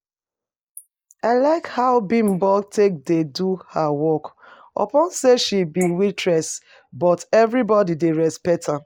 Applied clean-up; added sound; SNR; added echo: neural mask model Resemble Enhance denoiser.